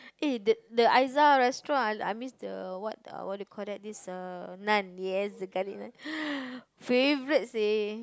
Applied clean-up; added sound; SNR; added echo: none; none; none; none.